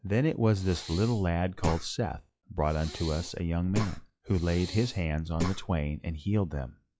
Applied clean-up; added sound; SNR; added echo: classical method log-MMSE.